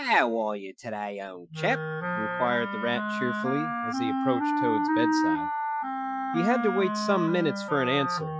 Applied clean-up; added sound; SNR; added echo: classical method Wiener filter.